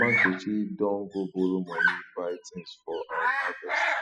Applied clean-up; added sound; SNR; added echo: classical method spectral subtraction.